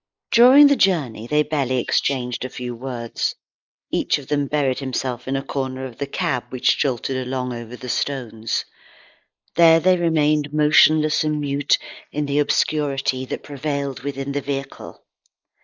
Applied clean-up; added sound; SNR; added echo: neural mask model Resemble Enhance denoiser.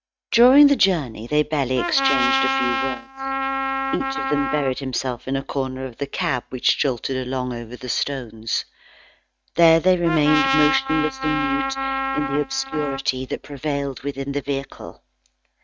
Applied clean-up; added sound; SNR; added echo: neural mask model RNNoise.